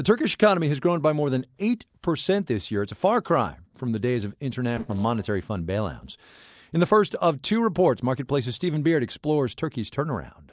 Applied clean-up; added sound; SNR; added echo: neural separator model SepFormer DNS4.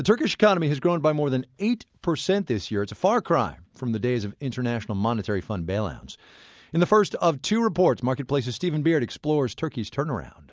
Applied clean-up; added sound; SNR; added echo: none; none; none; none.